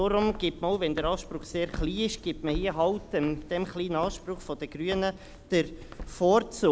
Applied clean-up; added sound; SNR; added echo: none; Walk, footsteps; 13 dB; none.